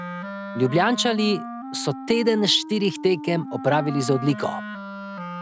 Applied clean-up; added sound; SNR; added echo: none; Wind instrument, woodwind instrument; 10 dB; none.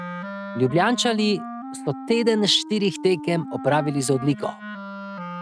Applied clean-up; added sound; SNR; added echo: neural mask model RNNoise.